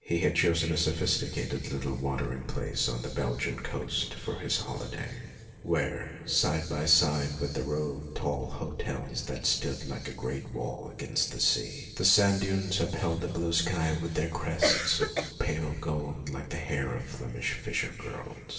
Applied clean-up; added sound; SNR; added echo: neural separator model SepFormer DNS4.